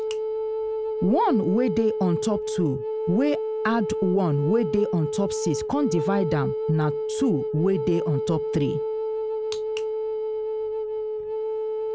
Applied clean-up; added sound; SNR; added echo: none; Wind instrument, woodwind instrument; 2 dB; none.